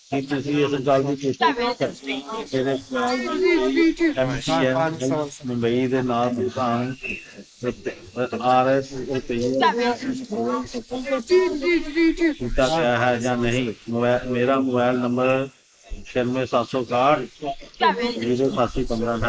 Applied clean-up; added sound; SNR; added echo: neural mask model Resemble Enhance denoiser.